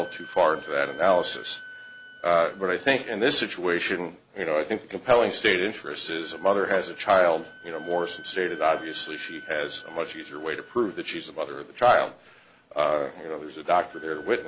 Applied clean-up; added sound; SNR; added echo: none; Wind instrument, woodwind instrument; 20 dB; none.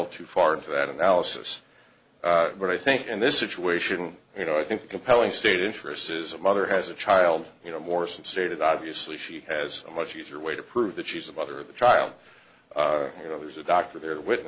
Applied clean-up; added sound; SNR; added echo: none; none; none; none.